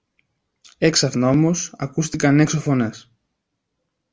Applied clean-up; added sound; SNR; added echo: none; none; none; none.